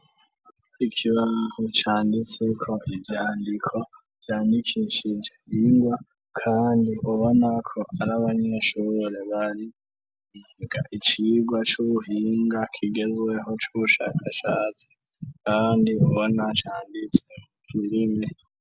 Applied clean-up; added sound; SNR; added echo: none; none; none; none.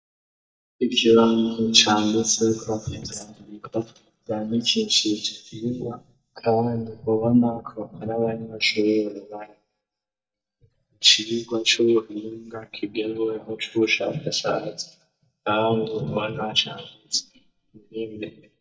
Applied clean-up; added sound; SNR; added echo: neural mask model DeepFilterNet 3.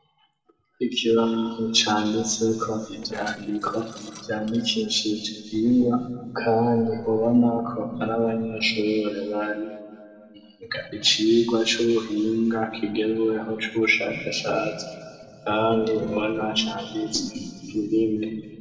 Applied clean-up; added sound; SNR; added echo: neural separator model SepFormer DNS4.